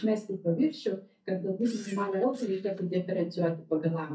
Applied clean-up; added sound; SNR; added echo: neural mask model DeepFilterNet 3.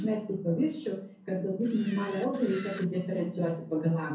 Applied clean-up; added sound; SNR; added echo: none; Camera; 14 dB; reverberation time 0.5 s.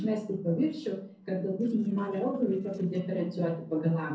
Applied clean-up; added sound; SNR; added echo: neural separator model SepFormer DNS4.